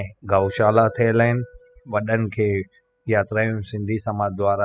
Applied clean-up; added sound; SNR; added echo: classical method spectral subtraction.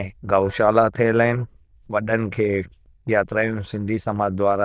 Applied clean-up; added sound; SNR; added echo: neural diffusion model UNIVERSE++.